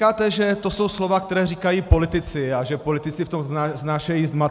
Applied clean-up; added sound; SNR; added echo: none; none; none; none.